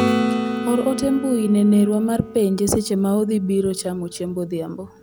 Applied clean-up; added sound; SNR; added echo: none; Acoustic guitar / Strum; 7 dB; none.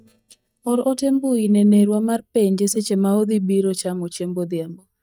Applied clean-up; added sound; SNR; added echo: neural mask model DeepFilterNet 3.